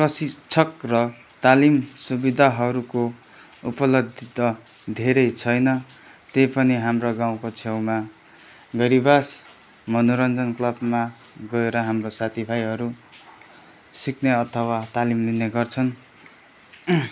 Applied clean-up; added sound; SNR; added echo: none; none; none; none.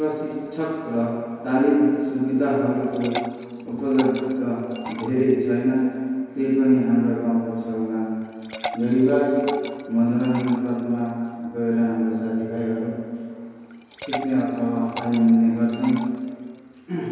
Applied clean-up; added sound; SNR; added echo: none; Liquid; 17 dB; reverberation time 2.2 s.